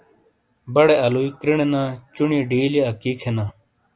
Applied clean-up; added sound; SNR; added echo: none; none; none; none.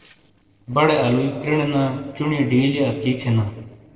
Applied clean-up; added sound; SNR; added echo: neural separator model SepFormer DNS4.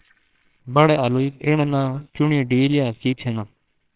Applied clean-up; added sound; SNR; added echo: neural separator model SepFormer WHAMR!.